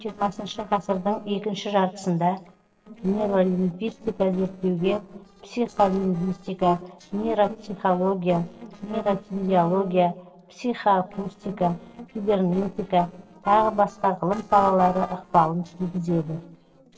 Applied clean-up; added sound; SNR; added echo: neural separator model SepFormer DNS4.